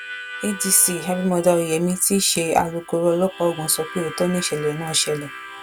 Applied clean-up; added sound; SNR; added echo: none; Harmonica; 15 dB; none.